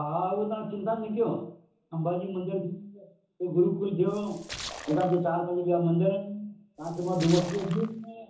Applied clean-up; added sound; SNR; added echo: none; Splash, splatter; 13 dB; reverberation time 0.7 s.